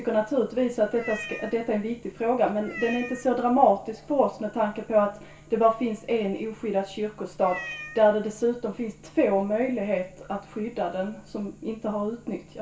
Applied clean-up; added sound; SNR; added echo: none; Meow; 13 dB; reverberation time 0.3 s.